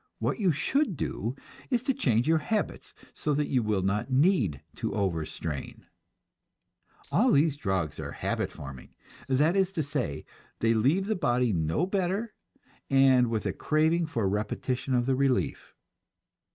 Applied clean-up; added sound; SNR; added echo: neural mask model RNNoise.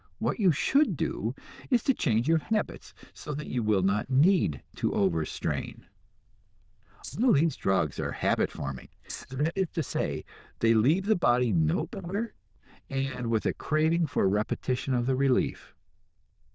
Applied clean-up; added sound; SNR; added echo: neural diffusion model UNIVERSE++.